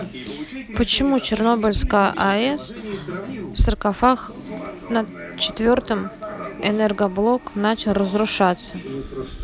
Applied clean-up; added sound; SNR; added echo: none; none; none; none.